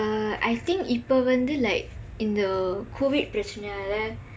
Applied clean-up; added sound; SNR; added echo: none; none; none; none.